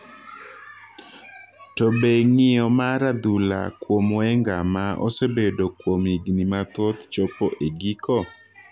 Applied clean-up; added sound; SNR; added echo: none; none; none; none.